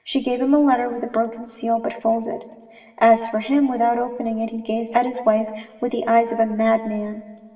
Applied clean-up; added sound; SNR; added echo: none; none; none; reverberation time 1.9 s.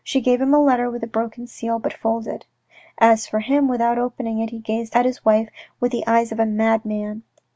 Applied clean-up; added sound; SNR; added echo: none; none; none; none.